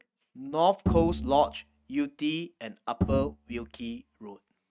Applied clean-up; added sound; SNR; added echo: neural mask model RNNoise.